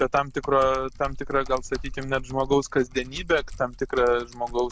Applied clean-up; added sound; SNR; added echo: none; Typing; 12 dB; none.